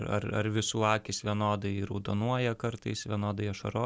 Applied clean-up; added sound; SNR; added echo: none; none; none; none.